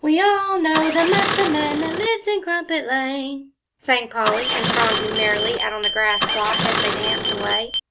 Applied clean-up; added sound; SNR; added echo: none; Engine starting + Glass; 2 dB; none.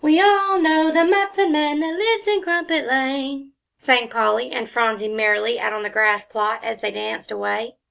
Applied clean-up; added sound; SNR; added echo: none; none; none; none.